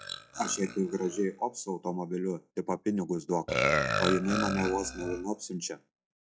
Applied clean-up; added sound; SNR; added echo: classical method log-MMSE.